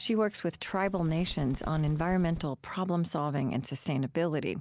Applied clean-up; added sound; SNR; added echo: none; Bird; 13 dB; none.